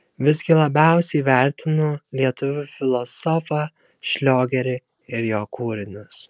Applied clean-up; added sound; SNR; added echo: none; none; none; none.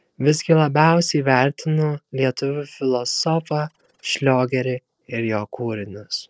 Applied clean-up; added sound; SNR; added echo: neural separator model SepFormer DNS4.